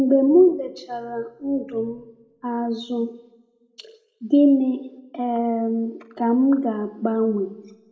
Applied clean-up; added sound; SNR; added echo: none; none; none; reverberation time 0.7 s.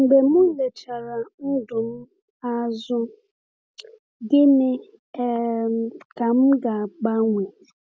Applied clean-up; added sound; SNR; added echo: none; none; none; none.